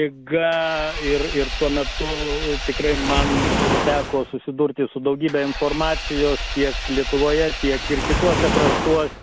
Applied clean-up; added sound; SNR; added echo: none; Engine / Vehicle + Waves, surf; 3 dB; none.